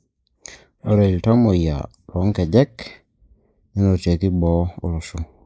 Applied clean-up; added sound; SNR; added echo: neural mask model Resemble Enhance denoiser.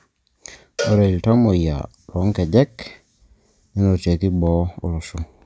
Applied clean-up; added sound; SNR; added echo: none; Cowbell; 13 dB; none.